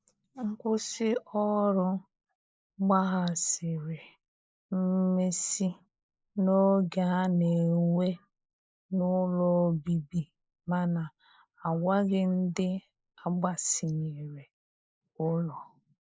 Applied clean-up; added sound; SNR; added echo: neural mask model Resemble Enhance denoiser.